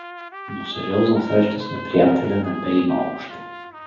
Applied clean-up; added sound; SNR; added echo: none; Trumpet; 13 dB; reverberation time 0.9 s.